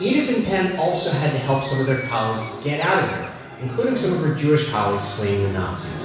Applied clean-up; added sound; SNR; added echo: none; Bird; 19 dB; reverberation time 1.1 s.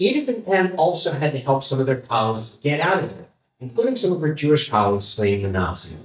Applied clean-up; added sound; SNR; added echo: neural mask model DeepFilterNet 3.